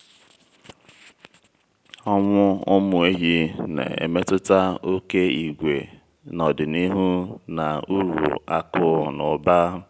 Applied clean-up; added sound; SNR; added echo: none; none; none; none.